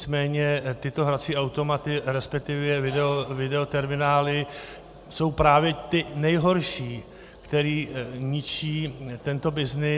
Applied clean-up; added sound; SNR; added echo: none; none; none; none.